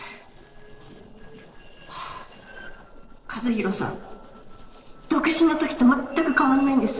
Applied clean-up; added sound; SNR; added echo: neural separator model SepFormer DNS4.